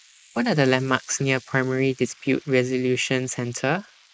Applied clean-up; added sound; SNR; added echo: neural mask model Resemble Enhance denoiser.